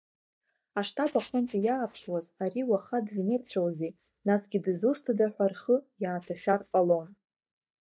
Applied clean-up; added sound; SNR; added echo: neural mask model DeepFilterNet 3.